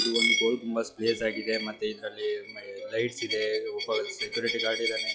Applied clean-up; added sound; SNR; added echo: classical method log-MMSE.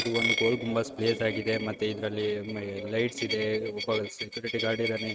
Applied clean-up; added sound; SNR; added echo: neural mask model RNNoise.